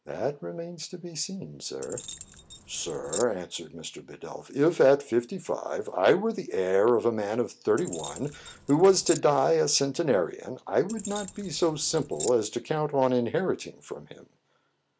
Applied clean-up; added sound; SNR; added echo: none; Keys jangling; 13 dB; none.